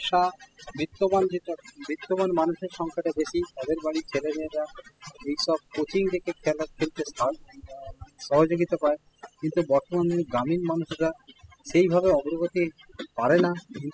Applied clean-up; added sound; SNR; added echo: classical method spectral subtraction.